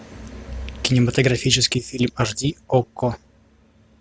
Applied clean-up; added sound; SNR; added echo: none; none; none; none.